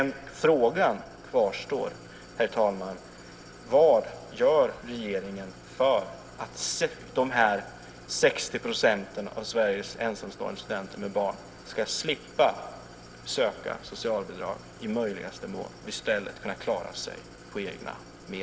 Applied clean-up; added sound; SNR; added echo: none; Idling; 18 dB; none.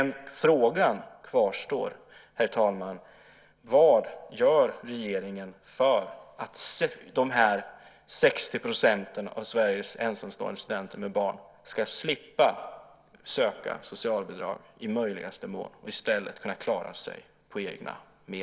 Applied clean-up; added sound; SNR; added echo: none; none; none; none.